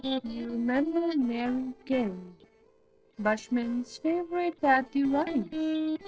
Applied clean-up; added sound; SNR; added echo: neural separator model SepFormer DNS4.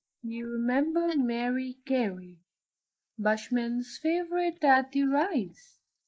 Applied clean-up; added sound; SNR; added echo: neural mask model Resemble Enhance denoiser.